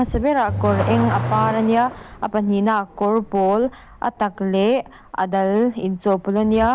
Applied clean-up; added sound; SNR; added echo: none; Accelerating, revving, vroom / Car; 10 dB; none.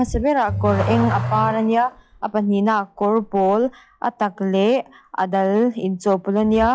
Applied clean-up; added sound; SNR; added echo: classical method log-MMSE.